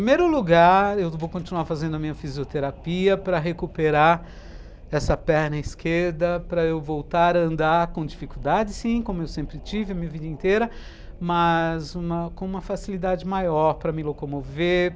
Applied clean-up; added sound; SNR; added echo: none; Wind; 16 dB; none.